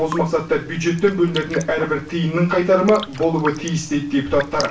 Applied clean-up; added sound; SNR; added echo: none; Raindrop; 15 dB; reverberation time 0.3 s.